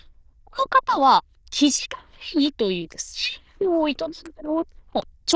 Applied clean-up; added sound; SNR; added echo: neural diffusion model UNIVERSE++.